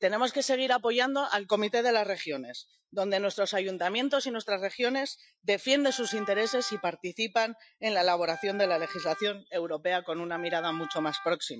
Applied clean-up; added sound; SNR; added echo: classical method Wiener filter.